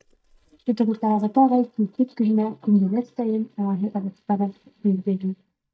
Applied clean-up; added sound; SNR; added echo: neural mask model DeepFilterNet 3.